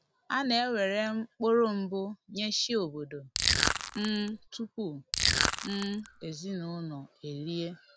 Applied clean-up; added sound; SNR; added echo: none; Crushing; -4 dB; none.